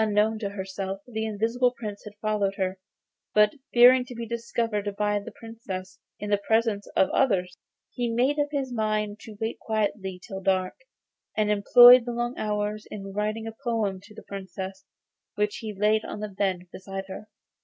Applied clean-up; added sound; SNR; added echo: none; none; none; none.